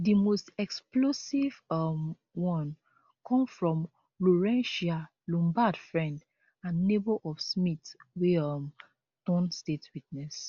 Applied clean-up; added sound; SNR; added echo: none; none; none; none.